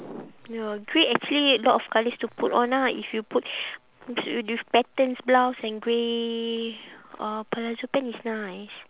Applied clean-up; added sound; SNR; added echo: none; none; none; none.